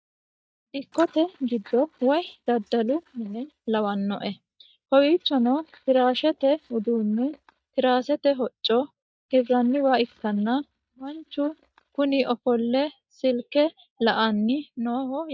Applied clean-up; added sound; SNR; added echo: neural mask model DeepFilterNet 3.